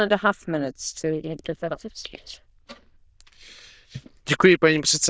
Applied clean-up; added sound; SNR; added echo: neural diffusion model UNIVERSE++.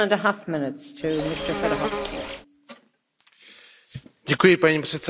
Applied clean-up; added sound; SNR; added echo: none; Insect; 4 dB; none.